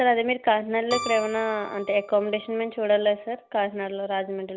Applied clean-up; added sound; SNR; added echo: none; Keyboard (musical); 15 dB; none.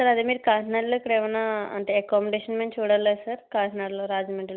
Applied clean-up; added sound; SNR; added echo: none; none; none; none.